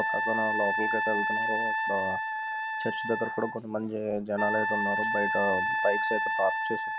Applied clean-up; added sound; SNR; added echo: none; Wind instrument, woodwind instrument; -2 dB; none.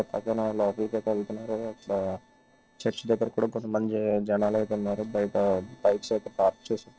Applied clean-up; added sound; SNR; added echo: neural separator model SepFormer DNS4.